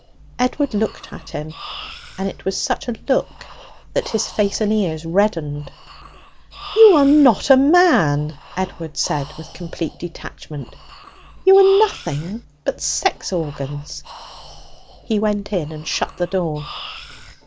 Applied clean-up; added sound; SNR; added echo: none; Breathing; 19 dB; none.